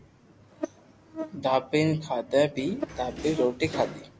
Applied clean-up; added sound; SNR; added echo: none; Door + Buzz; 10 dB; none.